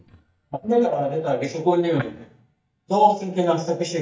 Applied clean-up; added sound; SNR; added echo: neural mask model DeepFilterNet 3.